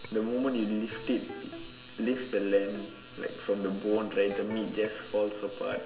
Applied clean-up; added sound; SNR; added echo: none; Electric guitar; 17 dB; reverberation time 1.9 s.